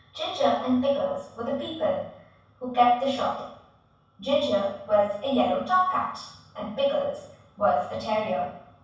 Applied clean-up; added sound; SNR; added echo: none; none; none; reverberation time 0.7 s.